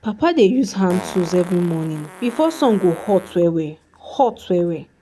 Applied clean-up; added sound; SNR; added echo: none; Fart; 19 dB; none.